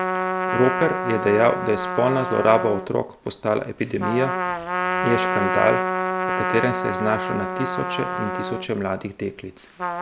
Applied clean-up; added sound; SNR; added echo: none; Trumpet; 2 dB; none.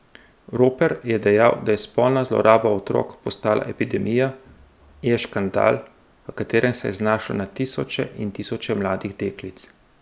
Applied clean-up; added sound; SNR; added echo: none; none; none; none.